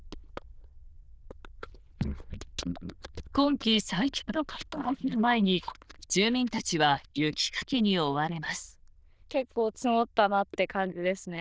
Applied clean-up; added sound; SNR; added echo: neural diffusion model UNIVERSE++.